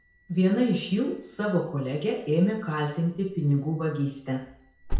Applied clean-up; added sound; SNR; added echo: none; Alarm; 11 dB; reverberation time 0.5 s.